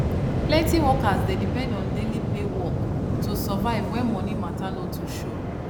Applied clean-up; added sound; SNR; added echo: none; Waves, surf; -3 dB; none.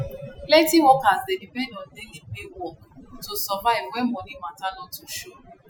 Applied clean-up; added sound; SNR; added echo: classical method Wiener filter.